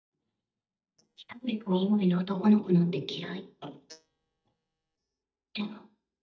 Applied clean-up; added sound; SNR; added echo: neural mask model DeepFilterNet 3.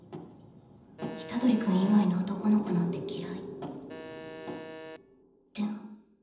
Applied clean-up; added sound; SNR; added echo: none; Alarm; 13 dB; reverberation time 0.8 s.